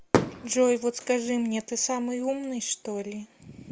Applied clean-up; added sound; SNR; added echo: none; Fireworks; 6 dB; none.